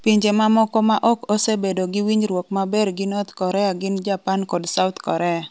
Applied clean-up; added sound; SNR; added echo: none; none; none; none.